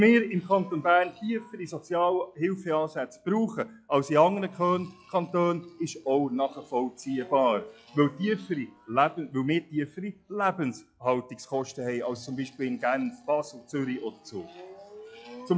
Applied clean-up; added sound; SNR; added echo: classical method log-MMSE.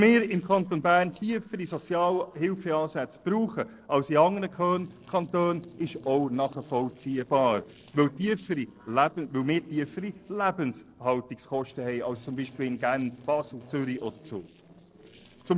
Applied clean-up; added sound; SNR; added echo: neural separator model SepFormer DNS4.